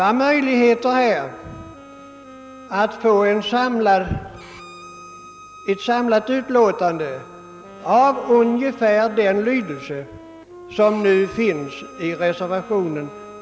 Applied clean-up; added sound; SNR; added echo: none; Wind instrument, woodwind instrument + Bowed string instrument; 19 dB; none.